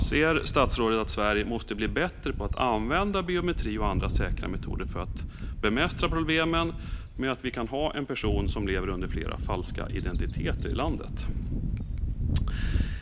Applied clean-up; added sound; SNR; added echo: none; Wind / Bird; 1 dB; none.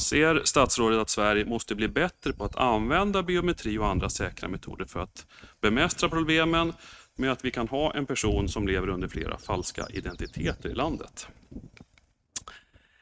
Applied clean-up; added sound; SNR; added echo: neural mask model RNNoise.